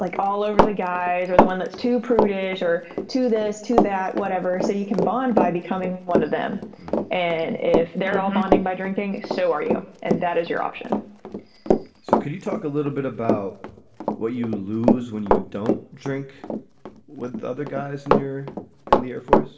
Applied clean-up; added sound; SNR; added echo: none; Run; 0 dB; reverberation time 1.0 s.